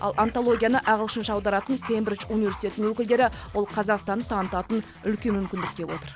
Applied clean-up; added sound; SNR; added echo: none; Drum kit + Dog; 14 dB; none.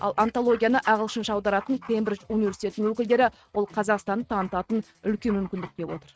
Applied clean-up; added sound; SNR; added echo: neural mask model RNNoise.